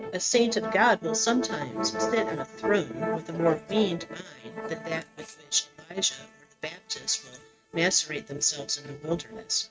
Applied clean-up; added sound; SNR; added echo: neural mask model RNNoise.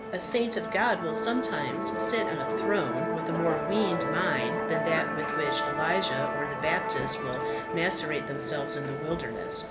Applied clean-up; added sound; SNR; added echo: none; Musical instrument; 1 dB; none.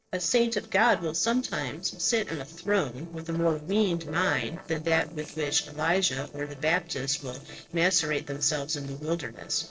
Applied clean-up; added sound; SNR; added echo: neural separator model SepFormer DNS4.